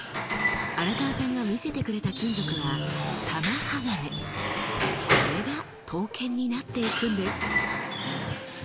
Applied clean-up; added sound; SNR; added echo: none; Squeak / Wood; -1 dB; none.